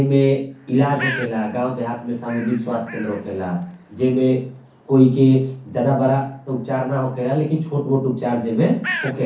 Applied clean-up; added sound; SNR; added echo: none; Bird; 16 dB; reverberation time 0.6 s.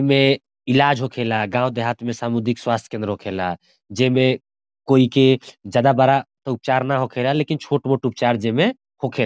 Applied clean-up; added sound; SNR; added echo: none; none; none; none.